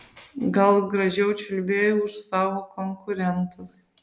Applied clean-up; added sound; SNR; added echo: none; none; none; none.